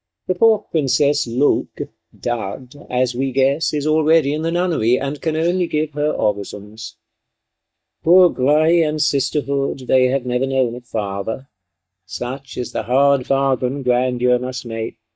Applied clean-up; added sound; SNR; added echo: neural mask model DeepFilterNet 3.